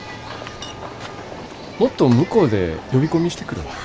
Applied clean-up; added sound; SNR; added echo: none; none; none; none.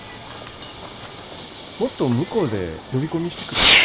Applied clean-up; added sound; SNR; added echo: none; Fireworks; -5 dB; none.